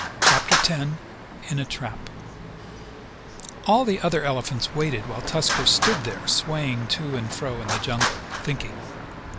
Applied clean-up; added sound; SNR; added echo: none; Traffic noise, roadway noise; 2 dB; none.